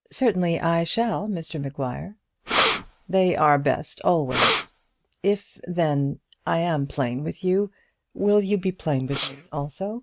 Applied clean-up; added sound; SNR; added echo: neural mask model RNNoise.